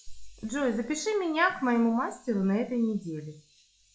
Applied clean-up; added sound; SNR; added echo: classical method log-MMSE.